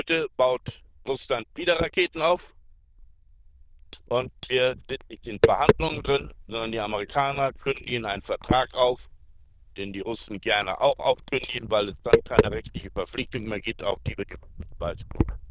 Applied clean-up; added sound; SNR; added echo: neural diffusion model UNIVERSE++.